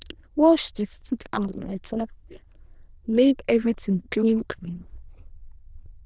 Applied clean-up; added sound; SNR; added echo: neural diffusion model UNIVERSE++.